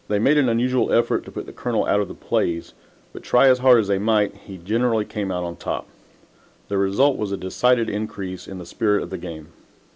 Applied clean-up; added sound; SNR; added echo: none; none; none; none.